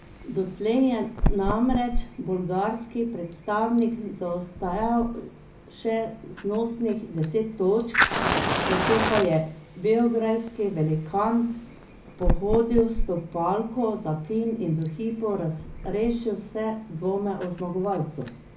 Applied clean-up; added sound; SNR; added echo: none; Fire; 5 dB; reverberation time 0.4 s.